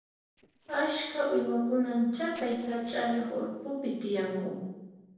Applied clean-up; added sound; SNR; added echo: neural separator model SepFormer DNS4.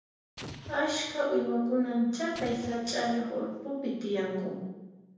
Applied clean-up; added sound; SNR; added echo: none; Explosion; 16 dB; reverberation time 1.1 s.